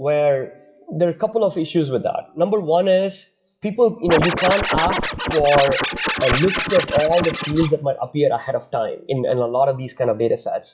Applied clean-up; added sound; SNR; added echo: classical method WPE with log-MMSE.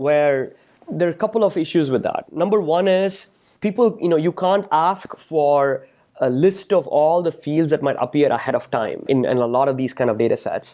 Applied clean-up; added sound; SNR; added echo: none; none; none; none.